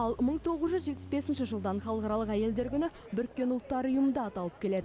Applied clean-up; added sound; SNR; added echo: none; Bass guitar; 16 dB; none.